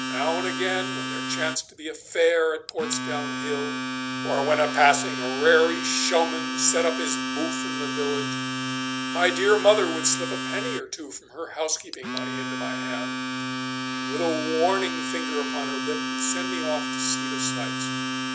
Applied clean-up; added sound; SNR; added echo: none; Domestic sounds, home sounds; 3 dB; none.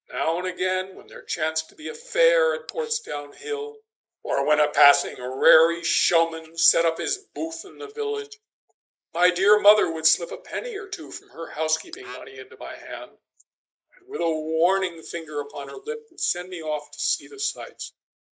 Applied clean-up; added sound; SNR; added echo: neural mask model Resemble Enhance denoiser.